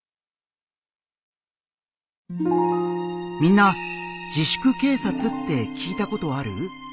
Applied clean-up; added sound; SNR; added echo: none; none; none; none.